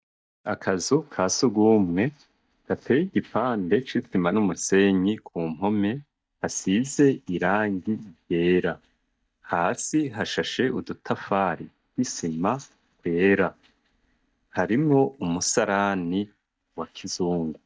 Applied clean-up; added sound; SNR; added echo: neural mask model DeepFilterNet 3.